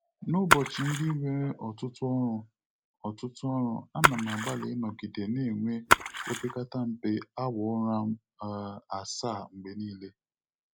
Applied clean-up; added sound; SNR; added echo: none; Splash, splatter; -2 dB; none.